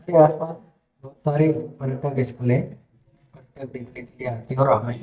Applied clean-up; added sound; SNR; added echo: neural mask model DeepFilterNet 3.